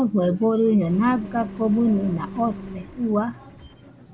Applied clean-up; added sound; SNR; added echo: none; Engine; 16 dB; none.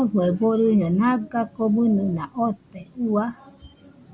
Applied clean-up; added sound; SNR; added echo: none; none; none; none.